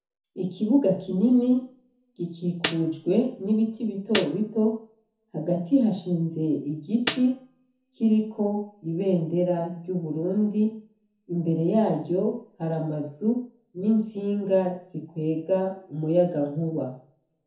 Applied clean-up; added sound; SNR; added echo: none; Snare drum; 9 dB; reverberation time 0.6 s.